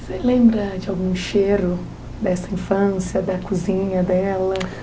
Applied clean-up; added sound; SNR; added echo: none; none; none; none.